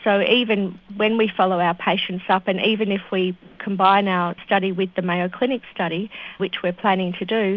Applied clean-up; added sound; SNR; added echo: none; none; none; none.